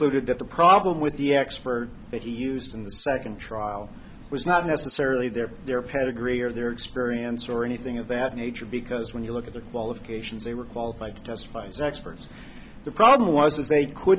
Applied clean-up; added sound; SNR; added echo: none; none; none; none.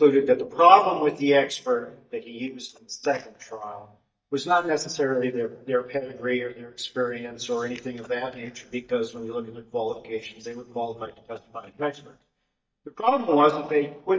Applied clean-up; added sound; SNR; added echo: neural mask model DeepFilterNet 3.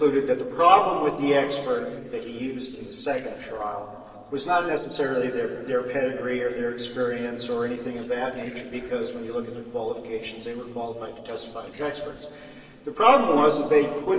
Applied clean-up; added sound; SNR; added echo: neural separator model SepFormer DNS4.